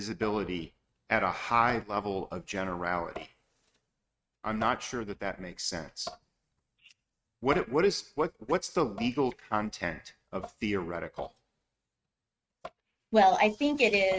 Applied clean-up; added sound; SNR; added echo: neural mask model RNNoise.